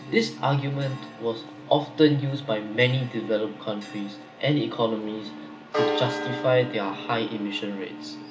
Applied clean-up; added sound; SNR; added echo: none; Church bell; 9 dB; none.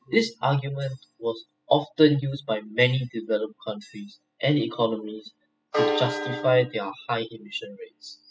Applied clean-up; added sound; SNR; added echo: classical method spectral subtraction.